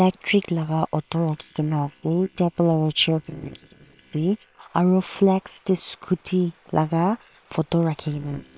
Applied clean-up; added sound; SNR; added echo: neural separator model SepFormer WHAM!.